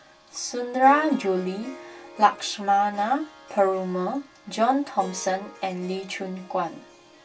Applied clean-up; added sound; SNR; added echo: none; Harp; 20 dB; reverberation time 0.2 s.